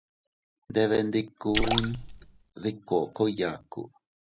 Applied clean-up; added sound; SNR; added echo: none; Splash, splatter; 0 dB; none.